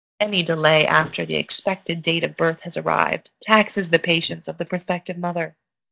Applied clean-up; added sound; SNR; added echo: neural mask model DeepFilterNet 3.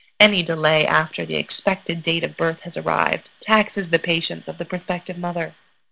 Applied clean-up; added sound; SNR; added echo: none; none; none; none.